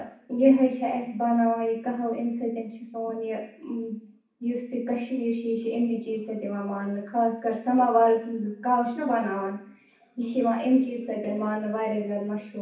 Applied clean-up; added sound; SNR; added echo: none; none; none; reverberation time 0.6 s.